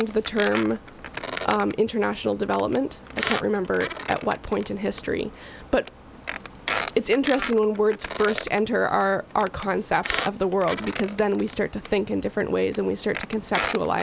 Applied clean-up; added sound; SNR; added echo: none; Squeak; 10 dB; none.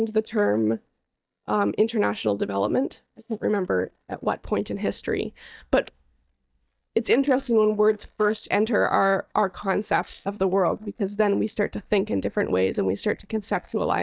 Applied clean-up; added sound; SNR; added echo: neural mask model DeepFilterNet 3.